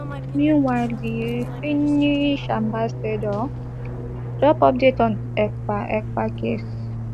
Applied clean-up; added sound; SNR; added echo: none; Fixed-wing aircraft, airplane; 7 dB; none.